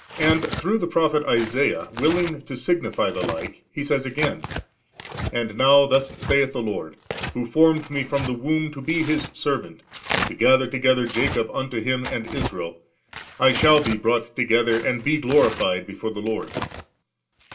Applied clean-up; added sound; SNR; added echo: none; Tearing; 11 dB; reverberation time 0.2 s.